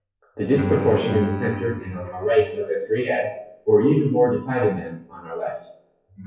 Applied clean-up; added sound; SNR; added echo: classical method WPE with log-MMSE.